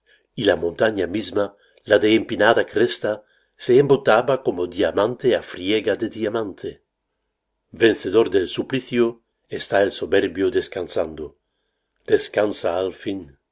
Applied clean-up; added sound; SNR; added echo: none; none; none; none.